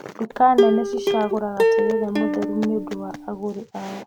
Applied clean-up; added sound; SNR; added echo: none; Plucked string instrument; -1 dB; none.